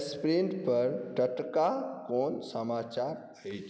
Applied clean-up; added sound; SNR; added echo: none; none; none; none.